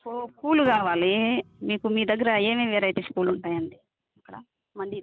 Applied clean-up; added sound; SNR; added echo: none; Piano; 19 dB; none.